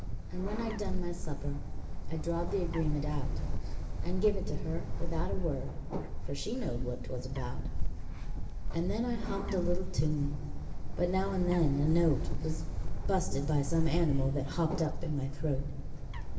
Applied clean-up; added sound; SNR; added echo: none; Bird; -2 dB; reverberation time 2.1 s.